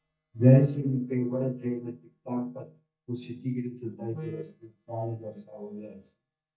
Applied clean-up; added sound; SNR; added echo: neural mask model DeepFilterNet 3.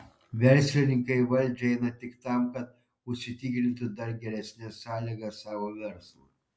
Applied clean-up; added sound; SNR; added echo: none; none; none; none.